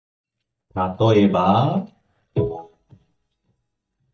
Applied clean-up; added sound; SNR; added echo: neural mask model DeepFilterNet 3.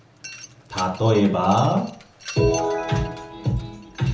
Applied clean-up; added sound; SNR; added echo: none; Mechanisms; 18 dB; reverberation time 1.2 s.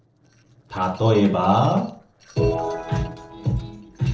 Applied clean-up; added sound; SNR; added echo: neural separator model SepFormer DNS4.